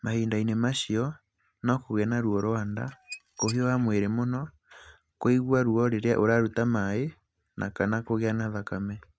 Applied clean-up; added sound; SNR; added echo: none; Squeak / Dishes, pots, and pans; 15 dB; none.